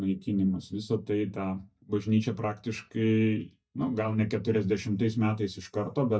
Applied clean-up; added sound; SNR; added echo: neural mask model DeepFilterNet 3.